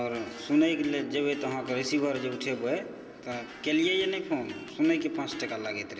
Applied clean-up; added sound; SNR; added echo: none; Electric guitar; 19 dB; reverberation time 0.6 s.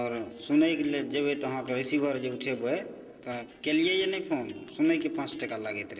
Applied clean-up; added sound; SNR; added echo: neural separator model SepFormer DNS4.